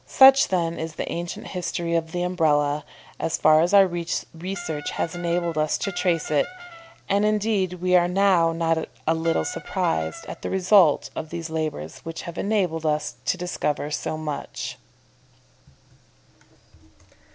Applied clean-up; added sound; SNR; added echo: none; Brass instrument; 16 dB; none.